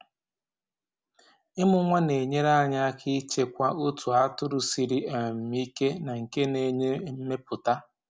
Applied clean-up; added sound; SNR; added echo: none; none; none; none.